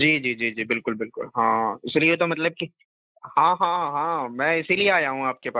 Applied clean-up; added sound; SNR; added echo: neural mask model Resemble Enhance denoiser.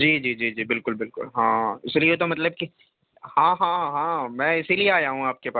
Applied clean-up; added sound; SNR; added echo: none; none; none; none.